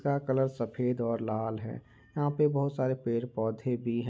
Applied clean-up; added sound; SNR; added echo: none; none; none; none.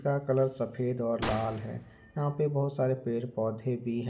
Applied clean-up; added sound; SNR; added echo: none; Gunshot, gunfire; 13 dB; reverberation time 2.1 s.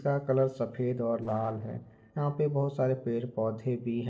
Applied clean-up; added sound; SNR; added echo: neural separator model SepFormer DNS4.